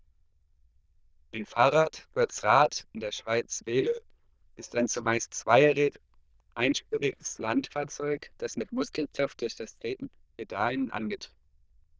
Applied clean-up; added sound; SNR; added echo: neural diffusion model UNIVERSE++.